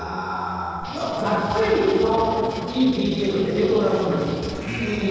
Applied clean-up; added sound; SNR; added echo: neural separator model SepFormer DNS4.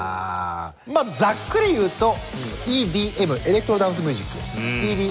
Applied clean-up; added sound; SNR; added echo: none; none; none; none.